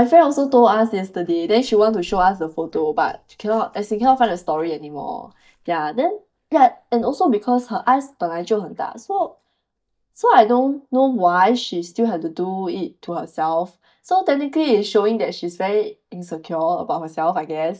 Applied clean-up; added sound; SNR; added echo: neural mask model DeepFilterNet 3.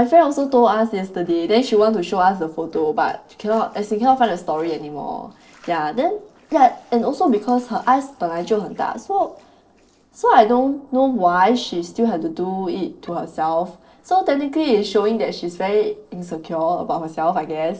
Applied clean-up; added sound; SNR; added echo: neural separator model SepFormer DNS4.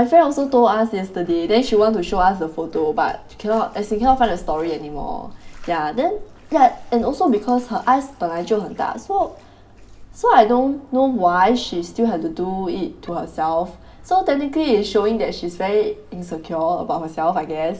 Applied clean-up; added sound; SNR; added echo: none; Bathtub (filling or washing); 19 dB; reverberation time 0.7 s.